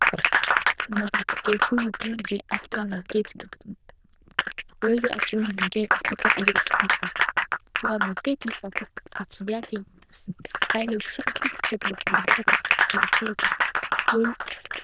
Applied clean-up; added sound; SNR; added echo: neural diffusion model UNIVERSE++.